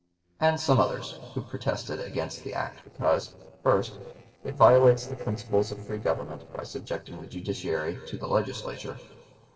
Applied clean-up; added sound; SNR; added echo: neural separator model SepFormer DNS4.